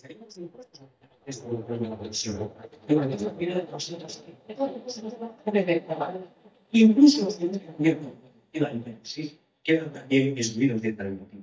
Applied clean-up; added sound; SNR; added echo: neural mask model DeepFilterNet 3.